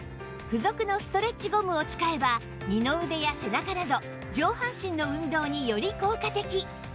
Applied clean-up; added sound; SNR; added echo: none; none; none; none.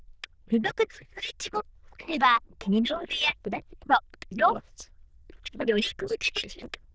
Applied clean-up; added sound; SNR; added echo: neural diffusion model UNIVERSE++.